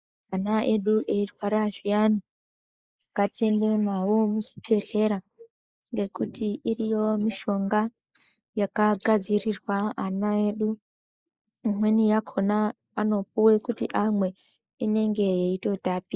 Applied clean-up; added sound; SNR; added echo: neural mask model Resemble Enhance denoiser.